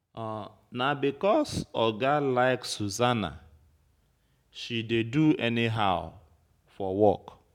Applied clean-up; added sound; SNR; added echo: none; none; none; none.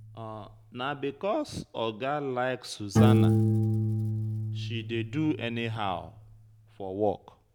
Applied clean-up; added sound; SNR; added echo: none; Piano; -4 dB; none.